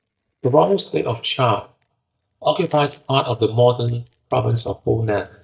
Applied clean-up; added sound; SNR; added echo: neural mask model DeepFilterNet 3.